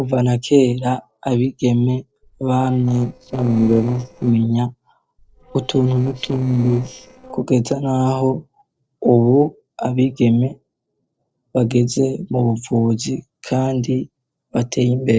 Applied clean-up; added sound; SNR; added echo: neural separator model SepFormer DNS4.